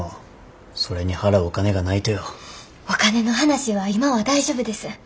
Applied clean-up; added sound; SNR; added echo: none; none; none; none.